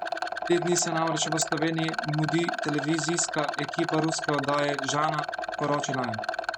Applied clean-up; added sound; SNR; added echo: none; Rattle; 3 dB; none.